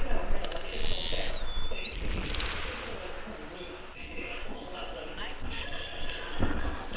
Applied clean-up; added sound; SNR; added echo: neural separator model SepFormer WHAMR!.